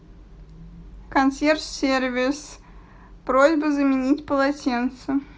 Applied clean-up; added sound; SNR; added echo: none; none; none; none.